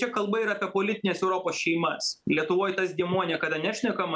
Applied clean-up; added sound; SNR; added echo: none; none; none; none.